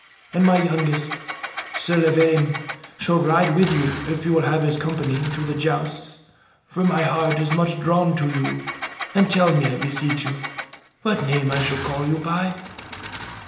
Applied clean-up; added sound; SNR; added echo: none; Engine; 11 dB; reverberation time 0.8 s.